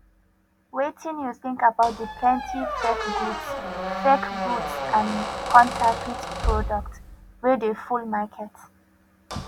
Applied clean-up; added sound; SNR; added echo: none; Squeak; 6 dB; none.